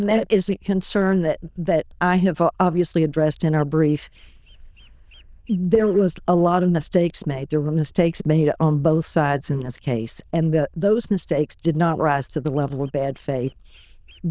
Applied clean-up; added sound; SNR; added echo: neural diffusion model UNIVERSE++.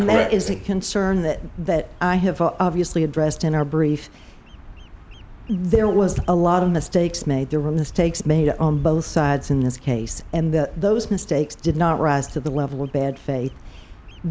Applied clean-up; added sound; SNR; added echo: none; Bird vocalization, bird call, bird song; 17 dB; none.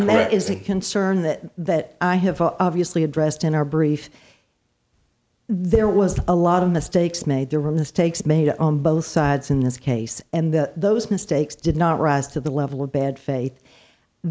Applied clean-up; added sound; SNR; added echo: none; none; none; none.